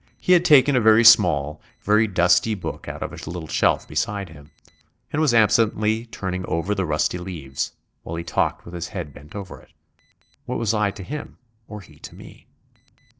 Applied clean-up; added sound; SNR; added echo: neural separator model SepFormer DNS4.